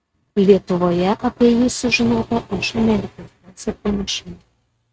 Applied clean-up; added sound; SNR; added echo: neural mask model RNNoise.